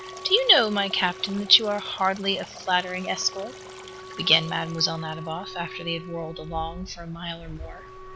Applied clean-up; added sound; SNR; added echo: none; Stream + Wind instrument, woodwind instrument; 14 dB; none.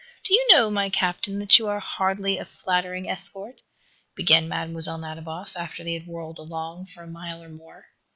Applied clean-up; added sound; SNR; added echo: none; none; none; none.